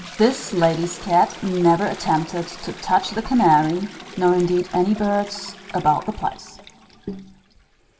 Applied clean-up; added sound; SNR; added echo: none; Toilet flush; 17 dB; reverberation time 3.0 s.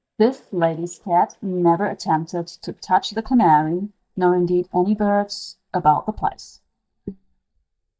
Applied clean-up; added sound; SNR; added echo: neural mask model DeepFilterNet 3.